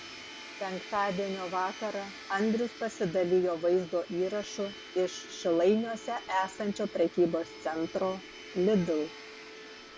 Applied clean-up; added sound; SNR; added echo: none; Domestic sounds, home sounds; 15 dB; none.